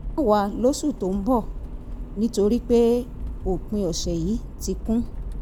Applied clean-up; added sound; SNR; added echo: none; Accelerating, revving, vroom; 8 dB; none.